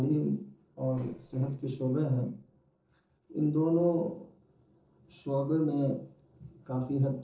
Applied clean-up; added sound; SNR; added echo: neural separator model SepFormer DNS4.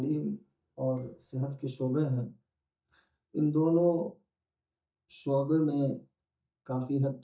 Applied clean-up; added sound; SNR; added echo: neural mask model DeepFilterNet 3.